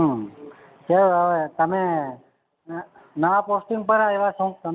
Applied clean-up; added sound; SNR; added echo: none; none; none; none.